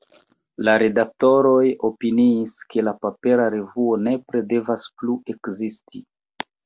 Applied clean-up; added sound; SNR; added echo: none; none; none; none.